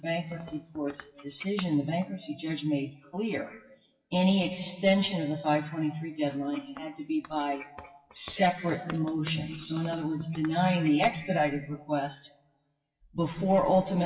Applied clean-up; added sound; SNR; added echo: classical method WPE with log-MMSE.